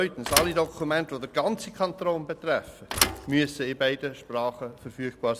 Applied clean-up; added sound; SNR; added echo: none; Thump, thud; 6 dB; none.